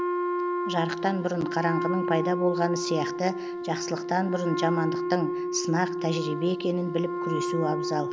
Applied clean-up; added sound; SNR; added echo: none; Wind instrument, woodwind instrument; 2 dB; none.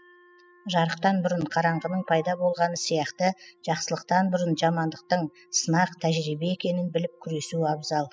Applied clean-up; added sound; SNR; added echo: classical method spectral subtraction.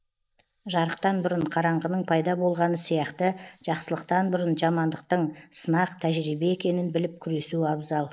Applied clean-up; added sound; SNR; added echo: neural mask model Resemble Enhance denoiser.